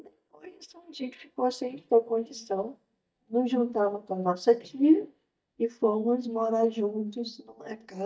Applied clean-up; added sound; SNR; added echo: neural mask model DeepFilterNet 3.